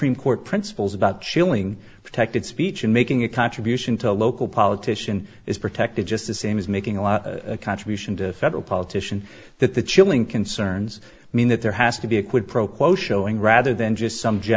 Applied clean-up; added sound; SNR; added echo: none; none; none; none.